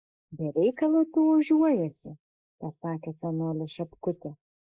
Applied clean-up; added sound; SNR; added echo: neural mask model Resemble Enhance denoiser.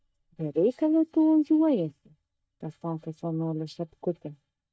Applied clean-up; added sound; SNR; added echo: neural mask model DeepFilterNet 3.